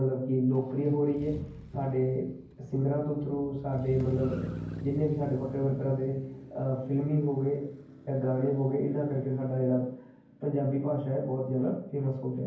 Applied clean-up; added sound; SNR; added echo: none; Motor vehicle (road); 14 dB; reverberation time 0.9 s.